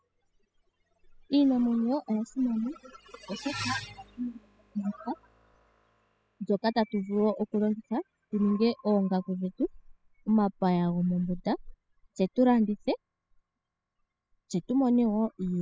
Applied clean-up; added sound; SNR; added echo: classical method spectral subtraction.